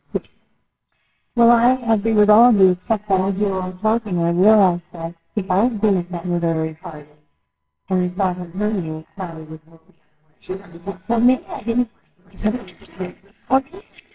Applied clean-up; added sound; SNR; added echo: neural separator model SepFormer WHAMR!.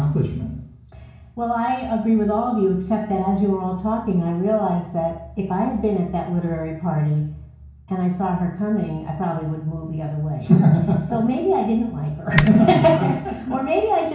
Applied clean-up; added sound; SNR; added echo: none; Typing; 10 dB; reverberation time 0.6 s.